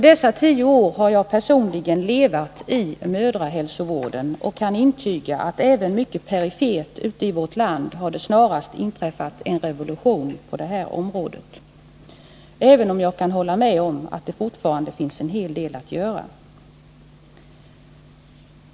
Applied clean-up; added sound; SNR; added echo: none; none; none; none.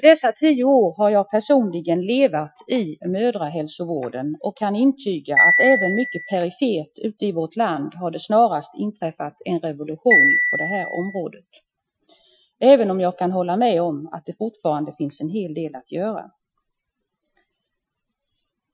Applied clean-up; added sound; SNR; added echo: classical method Wiener filter.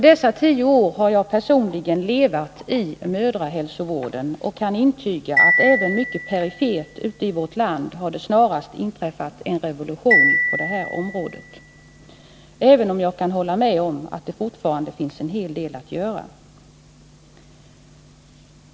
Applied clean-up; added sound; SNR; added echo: none; Marimba, xylophone; 3 dB; none.